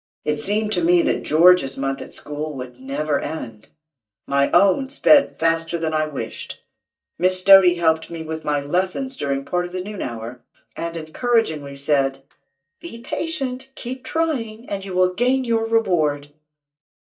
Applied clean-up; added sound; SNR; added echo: neural mask model DeepFilterNet 3.